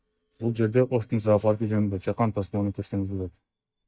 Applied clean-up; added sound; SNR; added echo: neural mask model DeepFilterNet 3.